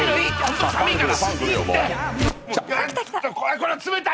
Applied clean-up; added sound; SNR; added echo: none; Vehicle; 18 dB; none.